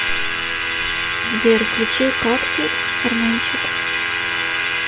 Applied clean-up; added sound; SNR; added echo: none; Musical instrument + Domestic sounds, home sounds; -2 dB; none.